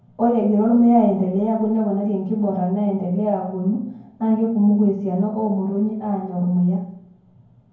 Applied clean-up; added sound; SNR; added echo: none; none; none; reverberation time 0.9 s.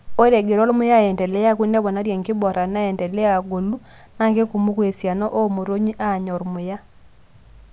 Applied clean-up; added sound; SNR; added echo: none; none; none; none.